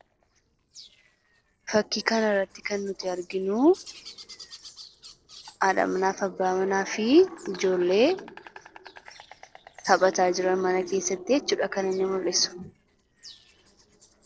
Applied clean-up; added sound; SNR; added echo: neural separator model SepFormer DNS4.